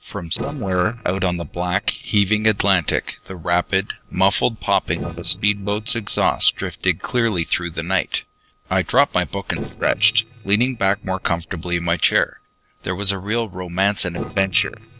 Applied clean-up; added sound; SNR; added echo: neural separator model SepFormer DNS4.